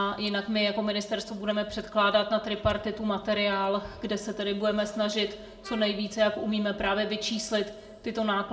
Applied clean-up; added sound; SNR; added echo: none; Trumpet; 20 dB; reverberation time 0.5 s.